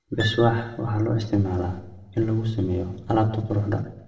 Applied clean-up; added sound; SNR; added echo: none; Harp; 18 dB; reverberation time 0.7 s.